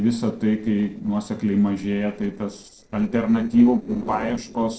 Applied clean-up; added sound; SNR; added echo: neural separator model SepFormer DNS4.